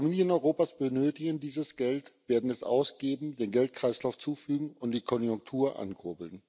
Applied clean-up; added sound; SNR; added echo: none; none; none; none.